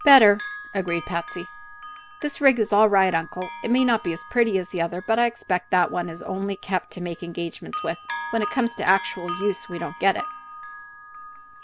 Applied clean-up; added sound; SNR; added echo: none; Bell; 13 dB; none.